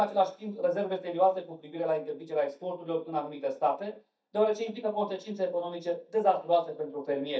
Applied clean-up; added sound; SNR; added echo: neural mask model DeepFilterNet 3.